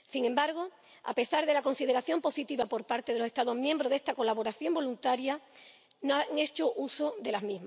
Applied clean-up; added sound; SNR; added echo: none; none; none; none.